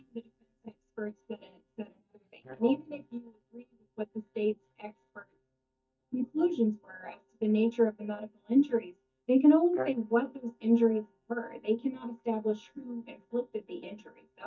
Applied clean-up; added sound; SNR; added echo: neural mask model DeepFilterNet 3.